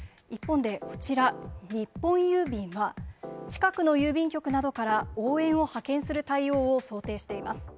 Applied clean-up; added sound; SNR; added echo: none; none; none; none.